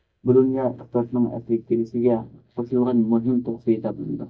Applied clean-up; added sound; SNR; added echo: neural mask model DeepFilterNet 3.